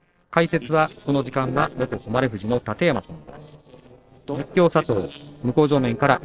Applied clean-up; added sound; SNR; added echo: neural separator model SepFormer DNS4.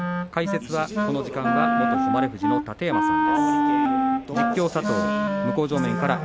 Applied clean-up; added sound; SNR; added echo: none; Wind instrument, woodwind instrument; -4 dB; none.